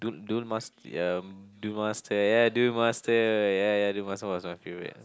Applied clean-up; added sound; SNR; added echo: none; none; none; none.